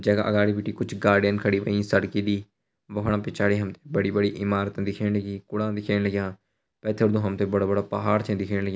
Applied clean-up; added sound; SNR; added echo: none; none; none; none.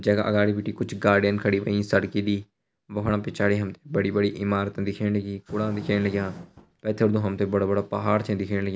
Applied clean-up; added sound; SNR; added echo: none; Fire; 19 dB; none.